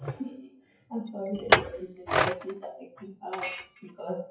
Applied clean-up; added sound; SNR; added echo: classical method WPE with log-MMSE.